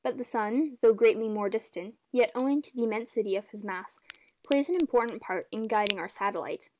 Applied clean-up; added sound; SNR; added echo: none; Crack; 9 dB; none.